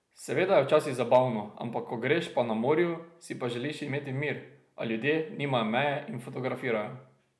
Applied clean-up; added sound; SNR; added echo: none; none; none; none.